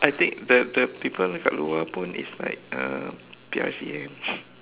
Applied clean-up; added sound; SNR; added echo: none; none; none; none.